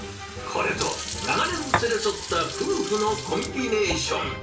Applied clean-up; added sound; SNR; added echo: none; Fill (with liquid) / Sink (filling or washing); 7 dB; reverberation time 0.3 s.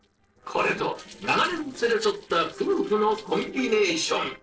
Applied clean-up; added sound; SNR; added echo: neural separator model SepFormer DNS4.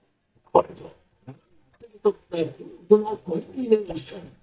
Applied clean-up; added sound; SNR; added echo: neural mask model DeepFilterNet 3.